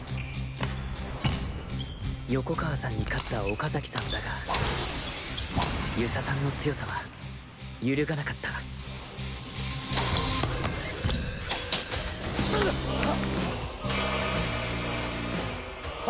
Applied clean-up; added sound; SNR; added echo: none; none; none; none.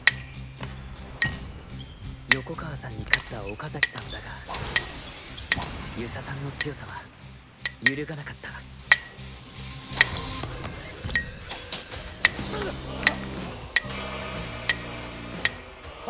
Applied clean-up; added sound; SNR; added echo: none; Chink, clink; -3 dB; none.